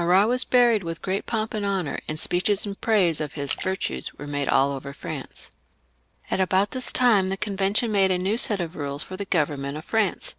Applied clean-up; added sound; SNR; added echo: neural separator model SepFormer DNS4.